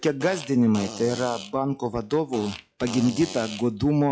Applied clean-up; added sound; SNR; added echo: classical method log-MMSE.